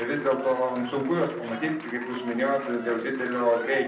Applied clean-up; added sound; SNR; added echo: none; Applause / Crowd; 13 dB; reverberation time 0.6 s.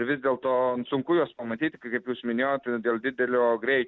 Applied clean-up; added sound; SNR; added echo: none; none; none; none.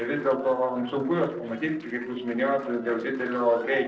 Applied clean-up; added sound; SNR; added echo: neural separator model SepFormer DNS4.